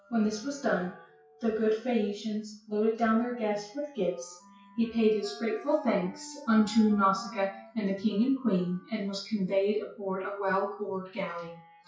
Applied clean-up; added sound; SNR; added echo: classical method WPE with log-MMSE.